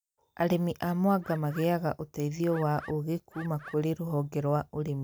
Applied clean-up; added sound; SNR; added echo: none; Bird; 18 dB; none.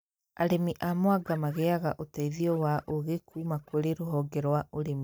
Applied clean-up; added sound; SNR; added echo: neural mask model DeepFilterNet 3.